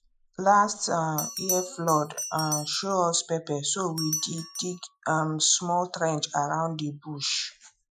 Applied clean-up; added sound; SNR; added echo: classical method Wiener filter.